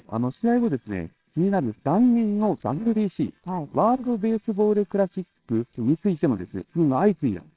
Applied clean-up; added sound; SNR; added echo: neural separator model SepFormer WHAMR!.